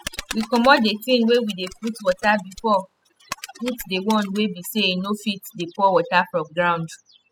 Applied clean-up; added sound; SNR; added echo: classical method spectral subtraction.